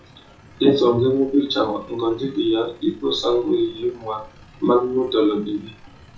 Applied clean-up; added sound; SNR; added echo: classical method WPE with log-MMSE.